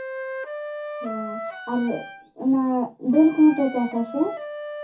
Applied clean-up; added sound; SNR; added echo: none; Wind instrument, woodwind instrument; 11 dB; reverberation time 0.3 s.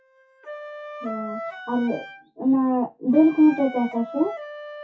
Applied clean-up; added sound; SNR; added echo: classical method WPE with log-MMSE.